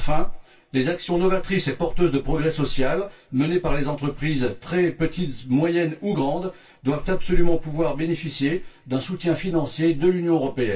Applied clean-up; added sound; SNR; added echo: none; none; none; reverberation time 0.2 s.